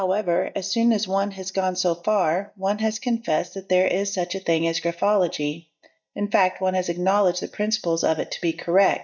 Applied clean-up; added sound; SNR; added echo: neural mask model DeepFilterNet 3.